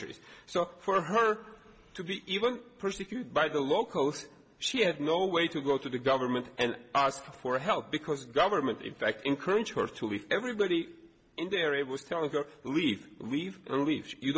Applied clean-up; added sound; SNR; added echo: none; none; none; none.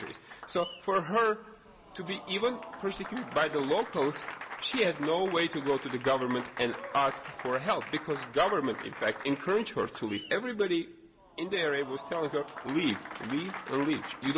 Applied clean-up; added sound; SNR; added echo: none; Applause; 12 dB; none.